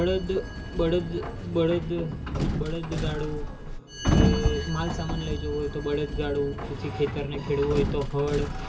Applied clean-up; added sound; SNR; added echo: none; Sliding door; 0 dB; reverberation time 0.2 s.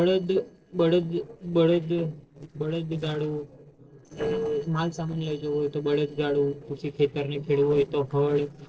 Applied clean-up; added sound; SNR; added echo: neural separator model SepFormer DNS4.